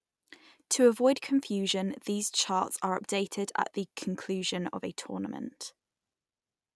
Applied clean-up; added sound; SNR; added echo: none; none; none; none.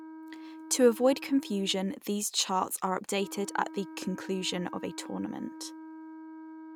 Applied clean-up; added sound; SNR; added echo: none; Wind instrument, woodwind instrument; 14 dB; none.